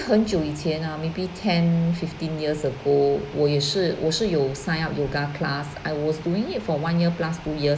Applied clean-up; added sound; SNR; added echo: none; none; none; none.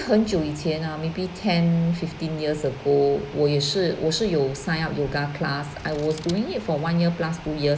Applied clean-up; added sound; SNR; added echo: none; Scissors; 20 dB; none.